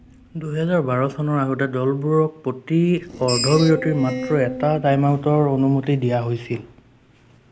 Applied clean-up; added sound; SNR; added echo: none; Screech; 13 dB; none.